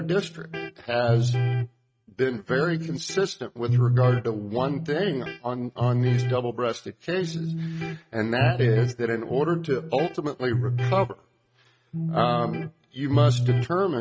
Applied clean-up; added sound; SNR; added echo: neural mask model RNNoise.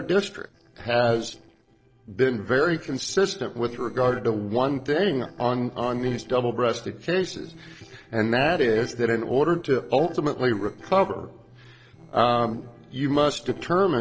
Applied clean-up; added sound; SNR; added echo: neural separator model SepFormer DNS4.